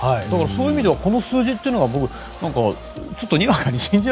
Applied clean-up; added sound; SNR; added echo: none; none; none; none.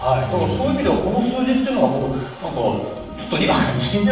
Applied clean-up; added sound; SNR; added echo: none; none; none; reverberation time 0.7 s.